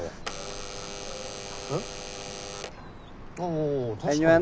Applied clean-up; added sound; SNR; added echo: none; Alarm / Door; -4 dB; none.